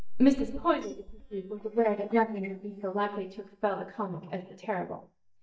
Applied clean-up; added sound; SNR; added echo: neural mask model DeepFilterNet 3.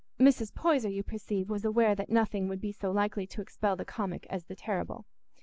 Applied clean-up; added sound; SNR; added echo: none; none; none; none.